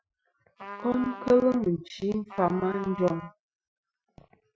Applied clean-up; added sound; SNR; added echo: classical method Wiener filter.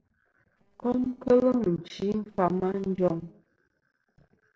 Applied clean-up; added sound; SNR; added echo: neural separator model SepFormer DNS4.